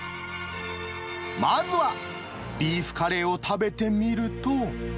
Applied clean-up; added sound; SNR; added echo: none; none; none; none.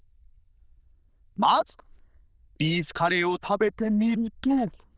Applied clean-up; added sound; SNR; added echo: neural diffusion model UNIVERSE++.